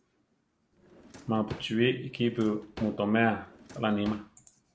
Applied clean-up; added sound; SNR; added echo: none; Drawer open or close; 19 dB; none.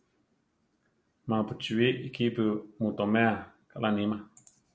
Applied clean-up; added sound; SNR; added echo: none; none; none; none.